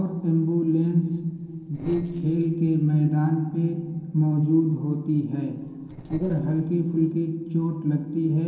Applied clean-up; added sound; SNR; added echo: neural separator model SepFormer DNS4.